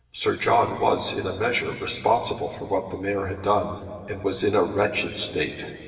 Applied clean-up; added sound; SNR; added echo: none; none; none; reverberation time 2.4 s.